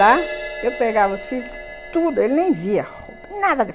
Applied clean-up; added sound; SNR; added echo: none; Crash cymbal; 12 dB; none.